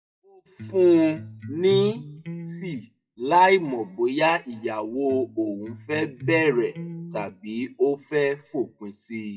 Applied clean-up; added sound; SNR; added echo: classical method WPE with log-MMSE.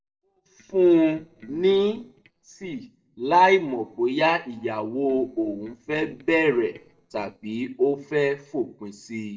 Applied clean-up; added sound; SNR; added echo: neural separator model SepFormer DNS4.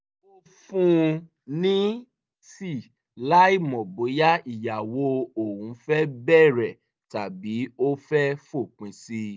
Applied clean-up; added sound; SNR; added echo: none; none; none; none.